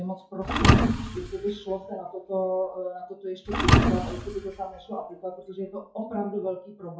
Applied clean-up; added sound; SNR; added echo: classical method WPE with log-MMSE.